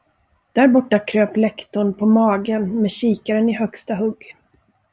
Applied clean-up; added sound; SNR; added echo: none; none; none; none.